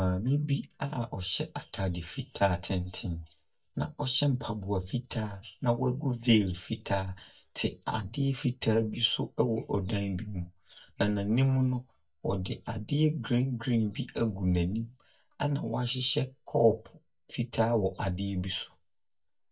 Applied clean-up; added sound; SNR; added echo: neural mask model DeepFilterNet 3.